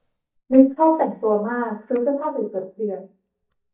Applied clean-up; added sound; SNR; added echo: neural mask model DeepFilterNet 3.